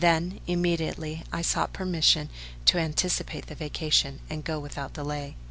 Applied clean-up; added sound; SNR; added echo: none; none; none; none.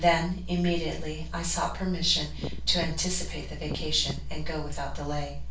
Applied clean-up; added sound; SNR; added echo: none; Wind; 11 dB; reverberation time 0.3 s.